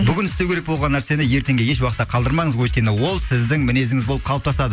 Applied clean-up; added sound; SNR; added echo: none; none; none; none.